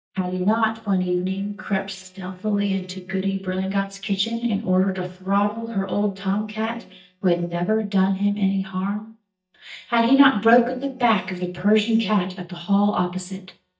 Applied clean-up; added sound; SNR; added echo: neural mask model DeepFilterNet 3.